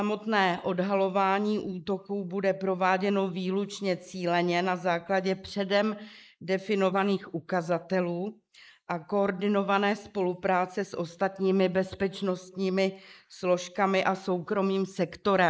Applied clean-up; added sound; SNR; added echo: neural mask model Resemble Enhance denoiser.